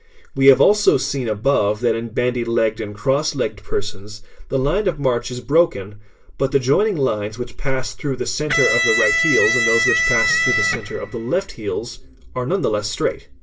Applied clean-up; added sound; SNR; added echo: none; Electric guitar; 0 dB; reverberation time 0.2 s.